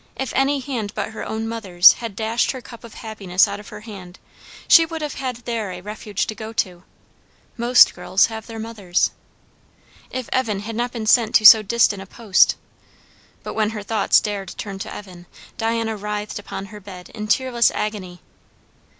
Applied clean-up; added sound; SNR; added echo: none; none; none; none.